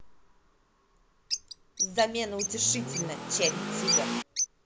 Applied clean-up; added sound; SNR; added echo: none; Accelerating, revving, vroom / Car + Bird; -1 dB; none.